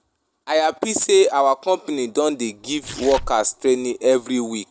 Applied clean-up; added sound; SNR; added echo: none; Tearing; 15 dB; none.